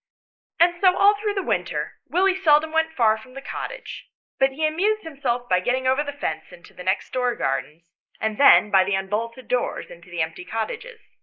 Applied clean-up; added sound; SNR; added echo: neural mask model Resemble Enhance denoiser.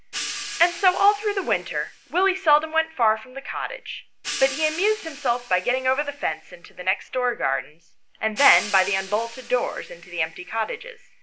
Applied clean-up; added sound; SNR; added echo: none; Hi-hat; 14 dB; none.